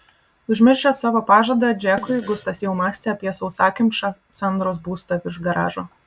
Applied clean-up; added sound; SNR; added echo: none; Fart; 20 dB; none.